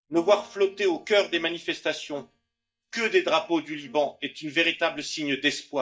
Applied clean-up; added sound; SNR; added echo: neural mask model DeepFilterNet 3.